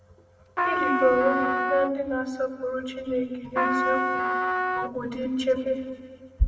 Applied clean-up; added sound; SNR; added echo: none; Trumpet; 0 dB; reverberation time 1.6 s.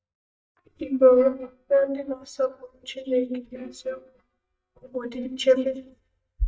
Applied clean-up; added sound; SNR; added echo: neural mask model DeepFilterNet 3.